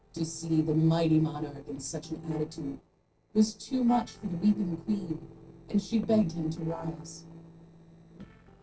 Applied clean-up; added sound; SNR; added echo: neural separator model SepFormer DNS4.